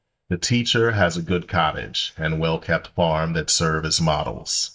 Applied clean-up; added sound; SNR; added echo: neural mask model DeepFilterNet 3.